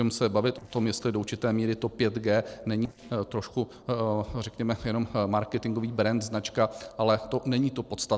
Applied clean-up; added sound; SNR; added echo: neural separator model SepFormer DNS4.